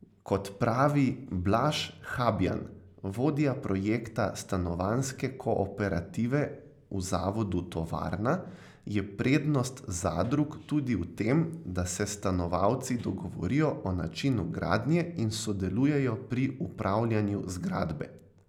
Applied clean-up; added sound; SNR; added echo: none; none; none; none.